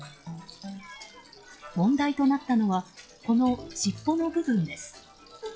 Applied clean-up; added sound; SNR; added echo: classical method log-MMSE.